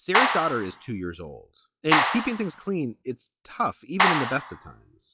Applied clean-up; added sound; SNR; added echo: classical method log-MMSE.